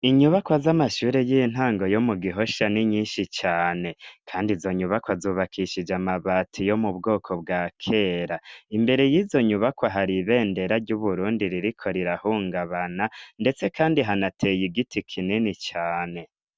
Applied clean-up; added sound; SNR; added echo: none; none; none; none.